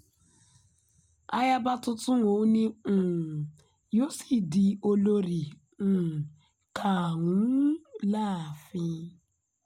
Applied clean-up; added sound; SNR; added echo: none; none; none; none.